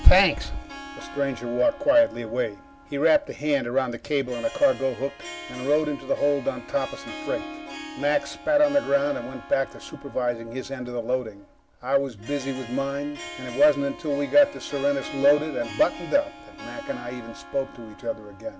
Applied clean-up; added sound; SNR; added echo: none; Harp; 16 dB; none.